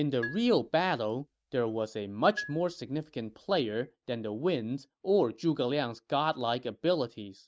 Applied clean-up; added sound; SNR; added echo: neural mask model RNNoise.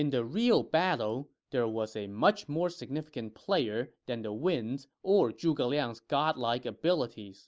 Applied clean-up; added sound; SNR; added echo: none; none; none; none.